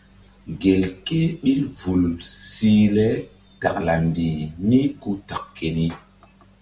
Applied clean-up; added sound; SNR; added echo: none; none; none; none.